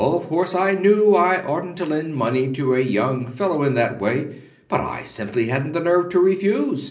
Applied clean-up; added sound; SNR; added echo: none; none; none; reverberation time 0.5 s.